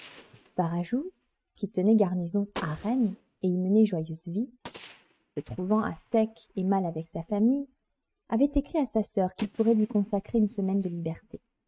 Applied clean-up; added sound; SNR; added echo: neural mask model RNNoise.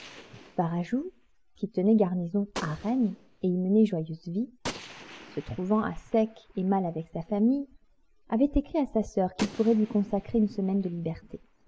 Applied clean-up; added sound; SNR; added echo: none; Gunshot, gunfire; 18 dB; none.